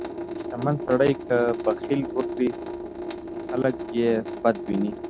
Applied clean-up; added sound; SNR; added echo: none; Drip / Sink (filling or washing) / Water tap, faucet; 7 dB; none.